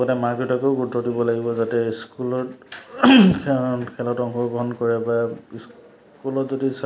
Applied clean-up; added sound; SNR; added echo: none; none; none; none.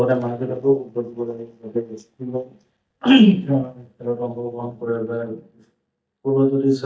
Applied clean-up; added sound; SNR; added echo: neural mask model DeepFilterNet 3.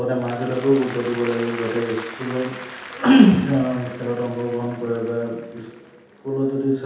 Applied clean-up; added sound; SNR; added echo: none; Applause; 16 dB; reverberation time 0.8 s.